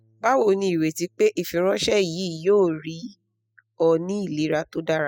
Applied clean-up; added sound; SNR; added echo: classical method spectral subtraction.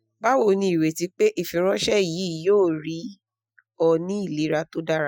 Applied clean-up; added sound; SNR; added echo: classical method Wiener filter.